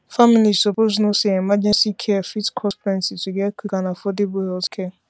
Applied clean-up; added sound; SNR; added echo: none; none; none; none.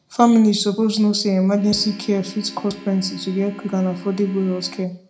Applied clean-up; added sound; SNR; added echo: none; Organ; 19 dB; reverberation time 0.4 s.